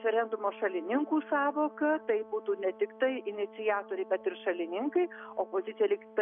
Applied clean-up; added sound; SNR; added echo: none; Brass instrument; 19 dB; none.